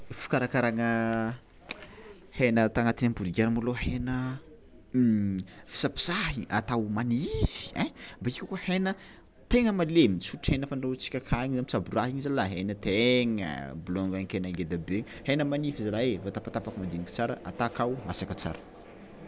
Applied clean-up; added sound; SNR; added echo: none; none; none; none.